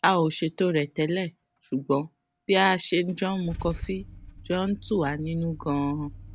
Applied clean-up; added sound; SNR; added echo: none; Idling / Engine starting / Car; 17 dB; none.